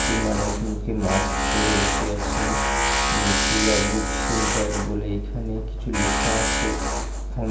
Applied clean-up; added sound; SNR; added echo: none; Tools; -4 dB; reverberation time 1.4 s.